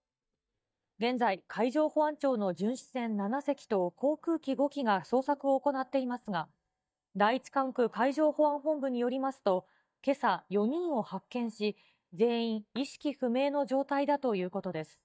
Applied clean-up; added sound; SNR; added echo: neural mask model DeepFilterNet 3.